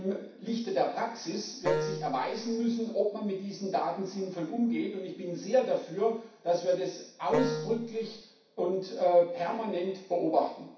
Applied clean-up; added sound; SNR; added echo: none; Wind instrument, woodwind instrument; 3 dB; reverberation time 0.6 s.